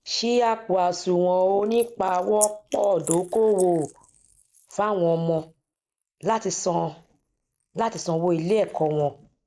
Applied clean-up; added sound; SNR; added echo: neural mask model Resemble Enhance denoiser.